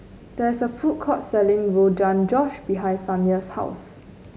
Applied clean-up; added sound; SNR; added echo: none; none; none; none.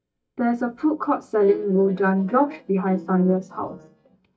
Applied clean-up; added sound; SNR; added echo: neural mask model DeepFilterNet 3.